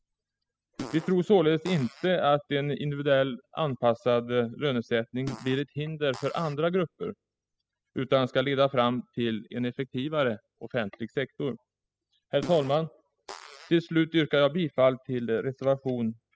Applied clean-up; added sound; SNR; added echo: classical method spectral subtraction.